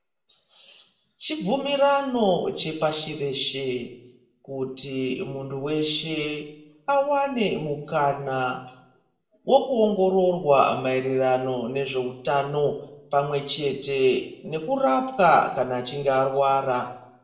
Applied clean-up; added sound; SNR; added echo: none; none; none; reverberation time 0.6 s.